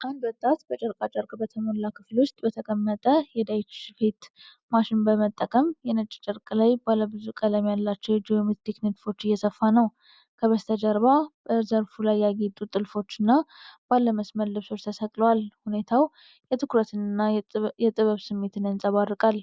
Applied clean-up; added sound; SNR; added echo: none; none; none; none.